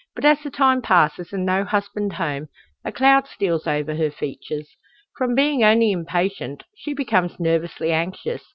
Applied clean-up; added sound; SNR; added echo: none; none; none; none.